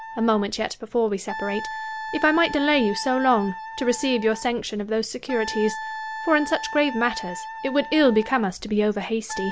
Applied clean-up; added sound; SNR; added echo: none; Wind instrument, woodwind instrument; 11 dB; none.